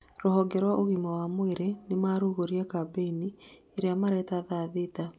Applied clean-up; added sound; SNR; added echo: none; none; none; none.